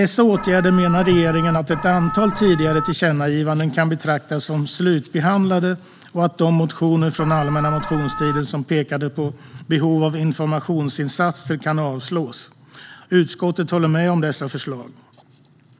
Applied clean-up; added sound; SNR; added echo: none; Alarm; 7 dB; none.